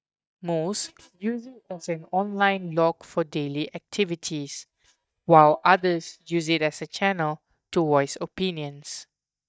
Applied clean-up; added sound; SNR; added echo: neural mask model DeepFilterNet 3.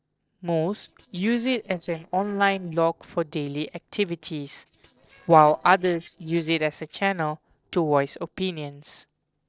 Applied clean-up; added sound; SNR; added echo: neural separator model SepFormer DNS4.